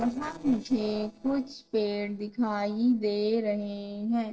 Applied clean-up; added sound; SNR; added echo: neural separator model SepFormer DNS4.